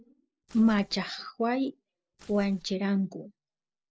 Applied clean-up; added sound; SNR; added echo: neural separator model SepFormer DNS4.